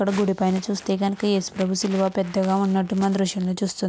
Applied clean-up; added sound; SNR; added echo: none; none; none; none.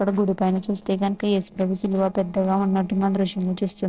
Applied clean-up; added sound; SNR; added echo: neural separator model SepFormer DNS4.